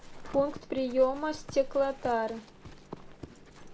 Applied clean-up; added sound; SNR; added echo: none; Livestock, farm animals, working animals; 13 dB; reverberation time 0.2 s.